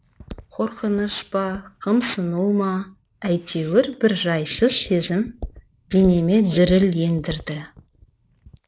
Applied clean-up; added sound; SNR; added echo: neural mask model Resemble Enhance denoiser.